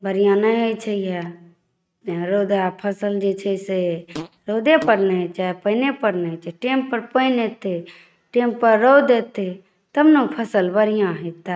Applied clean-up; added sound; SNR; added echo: neural mask model RNNoise.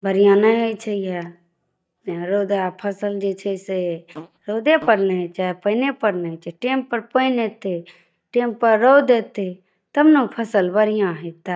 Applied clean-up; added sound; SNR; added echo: neural mask model DeepFilterNet 3.